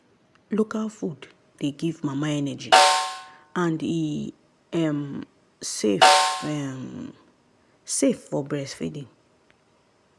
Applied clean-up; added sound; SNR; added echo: none; Snare drum; -5 dB; none.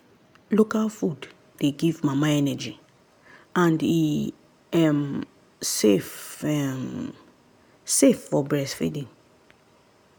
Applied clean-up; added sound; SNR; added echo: none; none; none; none.